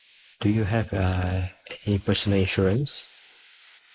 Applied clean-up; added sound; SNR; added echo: neural mask model Resemble Enhance denoiser.